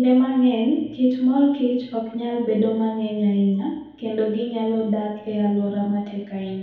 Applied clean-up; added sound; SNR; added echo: none; none; none; reverberation time 1.9 s.